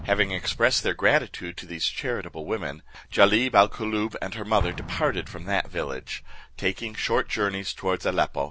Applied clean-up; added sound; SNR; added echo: none; Explosion; 16 dB; none.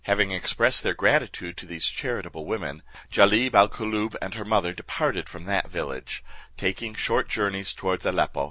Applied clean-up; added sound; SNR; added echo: none; none; none; none.